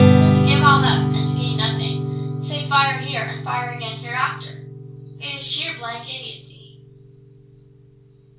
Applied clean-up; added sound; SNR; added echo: none; Strum; -4 dB; reverberation time 0.3 s.